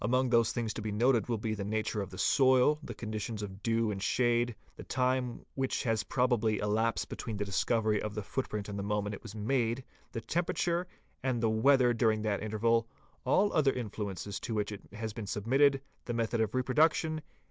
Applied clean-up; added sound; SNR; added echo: none; none; none; none.